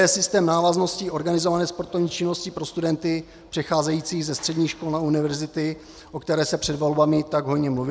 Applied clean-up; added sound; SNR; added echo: none; none; none; none.